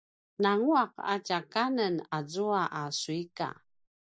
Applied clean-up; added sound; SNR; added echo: neural mask model Resemble Enhance denoiser.